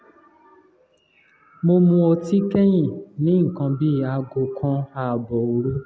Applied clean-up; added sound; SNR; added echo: none; none; none; none.